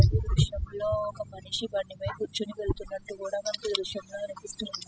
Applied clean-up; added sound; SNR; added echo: classical method spectral subtraction.